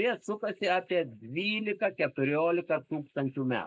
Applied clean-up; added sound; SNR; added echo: neural mask model Resemble Enhance denoiser.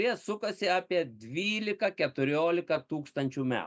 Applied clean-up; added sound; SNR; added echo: none; none; none; none.